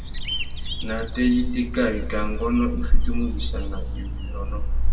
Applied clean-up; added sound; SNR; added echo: none; Bird vocalization, bird call, bird song; -4 dB; reverberation time 1.2 s.